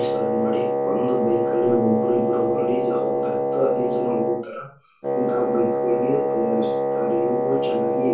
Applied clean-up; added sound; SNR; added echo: none; Wind instrument, woodwind instrument; -3 dB; reverberation time 0.3 s.